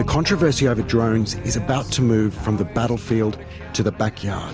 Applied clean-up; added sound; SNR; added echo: none; Engine; 19 dB; none.